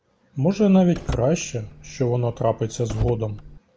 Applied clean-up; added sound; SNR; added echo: none; Car; 12 dB; none.